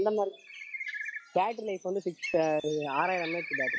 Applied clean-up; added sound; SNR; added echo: classical method log-MMSE.